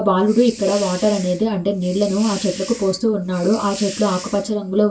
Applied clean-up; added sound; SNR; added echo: none; Hiss; 16 dB; reverberation time 0.2 s.